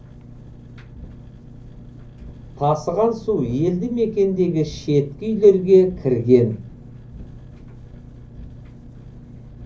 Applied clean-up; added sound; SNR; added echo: none; Engine; 17 dB; reverberation time 0.5 s.